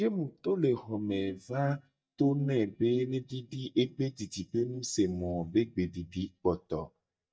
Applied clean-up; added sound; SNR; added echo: neural mask model DeepFilterNet 3.